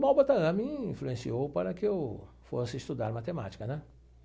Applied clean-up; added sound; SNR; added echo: none; none; none; none.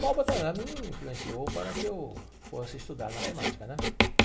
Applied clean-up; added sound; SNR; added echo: none; Writing; -1 dB; reverberation time 1.8 s.